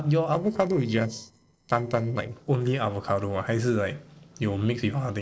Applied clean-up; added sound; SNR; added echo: neural separator model SepFormer DNS4.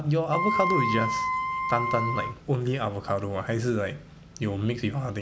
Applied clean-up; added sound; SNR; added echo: none; Wind instrument, woodwind instrument; 0 dB; none.